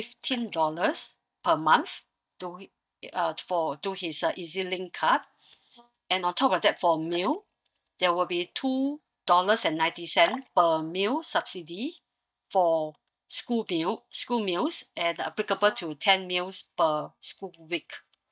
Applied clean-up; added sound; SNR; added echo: neural mask model DeepFilterNet 3.